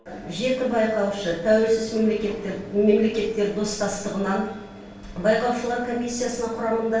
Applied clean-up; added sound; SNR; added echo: none; none; none; reverberation time 0.4 s.